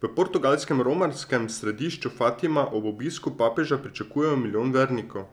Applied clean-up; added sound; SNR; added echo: none; none; none; none.